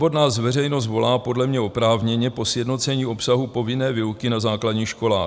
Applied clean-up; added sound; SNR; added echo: none; none; none; none.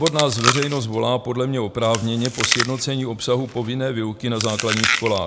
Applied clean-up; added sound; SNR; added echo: none; Chewing, mastication; 5 dB; none.